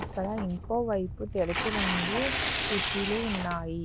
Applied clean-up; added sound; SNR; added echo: none; Tearing; 0 dB; none.